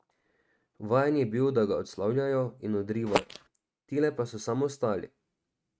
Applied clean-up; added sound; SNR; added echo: neural mask model RNNoise.